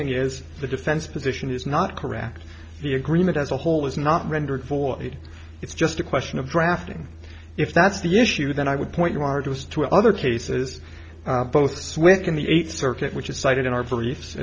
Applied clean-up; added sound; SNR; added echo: none; none; none; none.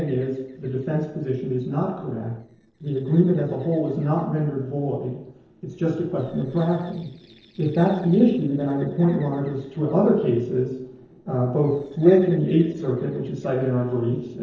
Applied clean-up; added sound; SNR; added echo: neural separator model SepFormer DNS4.